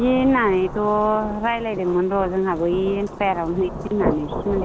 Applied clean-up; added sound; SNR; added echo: none; Rain / Thunderstorm; 9 dB; none.